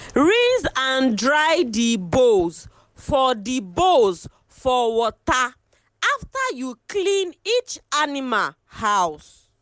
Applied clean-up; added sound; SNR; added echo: none; none; none; none.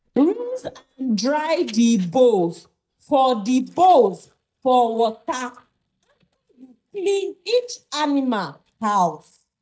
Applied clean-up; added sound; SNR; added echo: neural mask model DeepFilterNet 3.